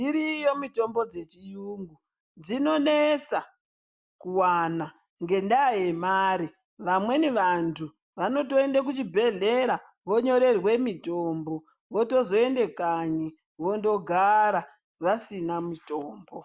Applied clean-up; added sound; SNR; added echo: none; none; none; none.